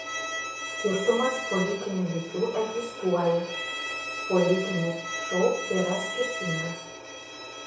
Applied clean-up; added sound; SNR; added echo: none; Bowed string instrument; 6 dB; reverberation time 0.6 s.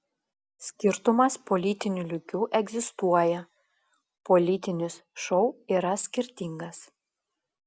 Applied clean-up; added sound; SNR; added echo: none; none; none; none.